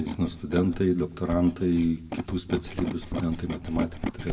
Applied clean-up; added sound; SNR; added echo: none; Tools; 8 dB; reverberation time 0.5 s.